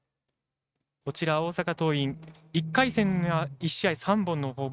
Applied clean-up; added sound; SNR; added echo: neural mask model RNNoise.